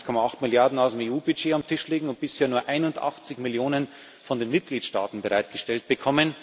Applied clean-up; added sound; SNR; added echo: none; none; none; none.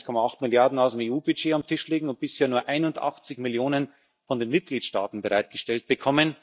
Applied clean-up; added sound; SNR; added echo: neural mask model DeepFilterNet 3.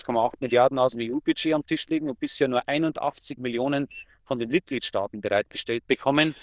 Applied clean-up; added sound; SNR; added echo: neural diffusion model UNIVERSE++.